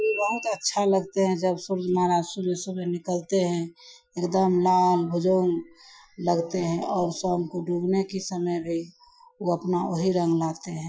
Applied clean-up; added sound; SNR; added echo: classical method Wiener filter.